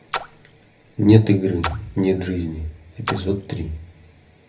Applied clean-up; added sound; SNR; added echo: none; Splash, splatter; 13 dB; reverberation time 0.3 s.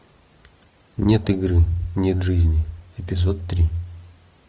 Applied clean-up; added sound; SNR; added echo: none; none; none; none.